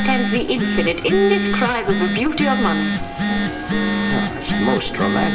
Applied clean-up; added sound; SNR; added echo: none; Telephone; 0 dB; reverberation time 2.6 s.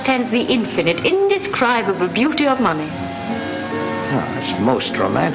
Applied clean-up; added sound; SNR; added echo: none; none; none; none.